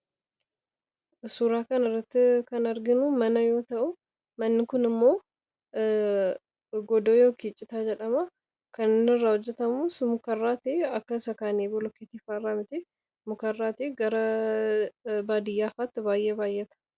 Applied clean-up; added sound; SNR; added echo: none; none; none; none.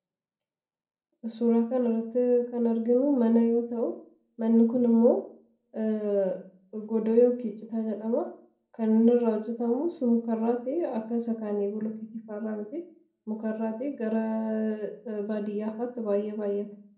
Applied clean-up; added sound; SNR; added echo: none; none; none; reverberation time 0.6 s.